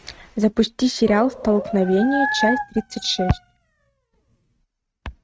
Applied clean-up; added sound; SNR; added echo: neural mask model RNNoise.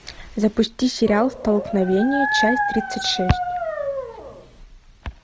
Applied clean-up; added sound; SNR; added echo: none; Dog; 3 dB; none.